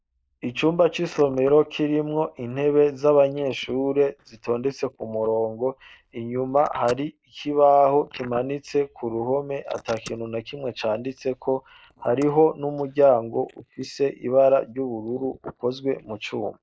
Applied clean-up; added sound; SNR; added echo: neural mask model Resemble Enhance denoiser.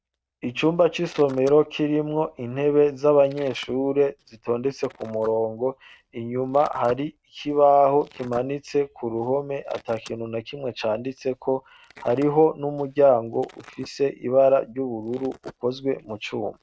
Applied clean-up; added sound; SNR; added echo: neural mask model RNNoise.